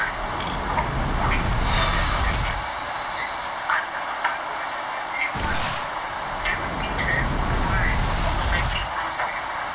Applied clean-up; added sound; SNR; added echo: none; Boom; 1 dB; none.